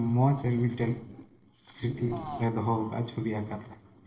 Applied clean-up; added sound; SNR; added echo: neural separator model SepFormer DNS4.